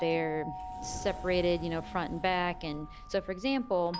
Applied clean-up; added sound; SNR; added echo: none; Sliding door + Doorbell; 10 dB; none.